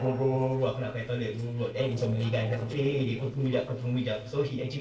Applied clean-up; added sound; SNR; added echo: neural separator model SepFormer DNS4.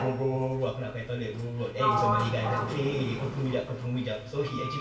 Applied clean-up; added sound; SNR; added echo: none; Sliding door; 3 dB; reverberation time 1.0 s.